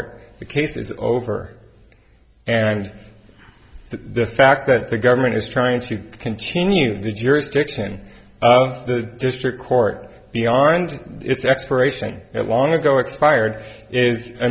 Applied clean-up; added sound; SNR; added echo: none; none; none; none.